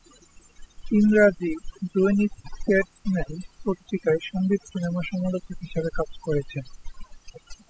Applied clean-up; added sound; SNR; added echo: classical method spectral subtraction.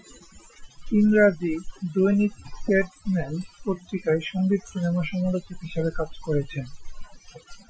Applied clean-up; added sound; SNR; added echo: classical method Wiener filter.